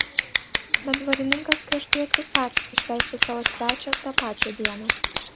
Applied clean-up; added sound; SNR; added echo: none; Scissors; -4 dB; none.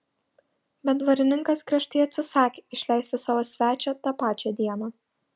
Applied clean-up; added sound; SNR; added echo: none; none; none; none.